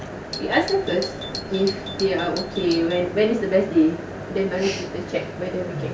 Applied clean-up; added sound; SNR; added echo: none; Doorbell; 13 dB; none.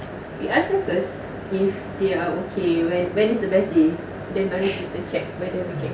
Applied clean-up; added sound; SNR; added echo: none; none; none; none.